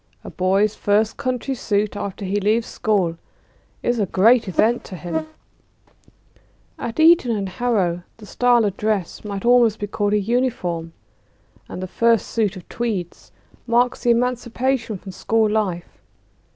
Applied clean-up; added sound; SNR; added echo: none; Buzz; 6 dB; none.